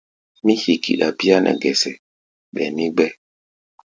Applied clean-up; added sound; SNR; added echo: none; none; none; none.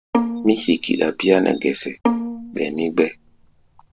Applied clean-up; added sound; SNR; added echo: none; Bowed string instrument; 6 dB; none.